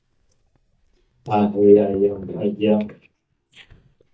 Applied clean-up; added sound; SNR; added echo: neural mask model DeepFilterNet 3.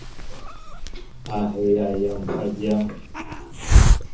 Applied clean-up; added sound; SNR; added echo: none; Hiss; -4 dB; reverberation time 0.6 s.